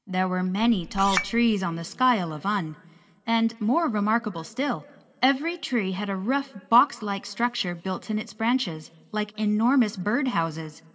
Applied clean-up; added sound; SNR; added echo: none; Chink, clink; 7 dB; reverberation time 0.4 s.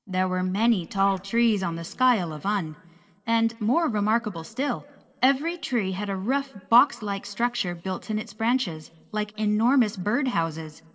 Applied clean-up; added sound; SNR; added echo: neural separator model SepFormer DNS4.